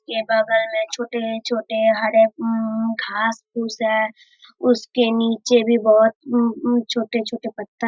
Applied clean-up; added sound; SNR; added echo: classical method Wiener filter.